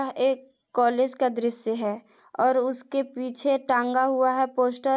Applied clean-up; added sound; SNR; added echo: none; none; none; none.